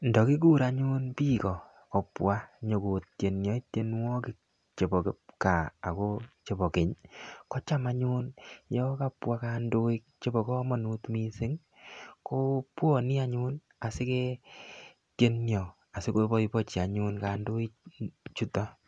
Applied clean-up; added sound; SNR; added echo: none; none; none; none.